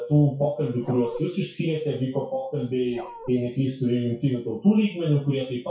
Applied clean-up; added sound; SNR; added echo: classical method WPE with log-MMSE.